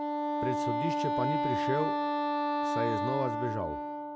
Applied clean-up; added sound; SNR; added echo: none; Wind instrument, woodwind instrument; -5 dB; none.